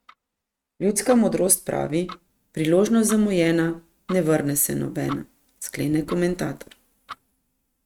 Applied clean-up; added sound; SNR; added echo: neural mask model RNNoise.